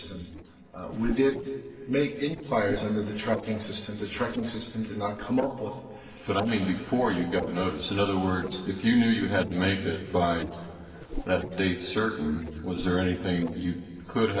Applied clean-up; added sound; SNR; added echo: neural separator model SepFormer DNS4.